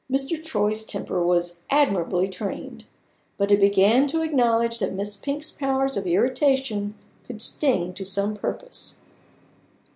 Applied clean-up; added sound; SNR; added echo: none; none; none; none.